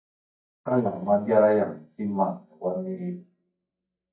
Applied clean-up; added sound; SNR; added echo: neural mask model DeepFilterNet 3.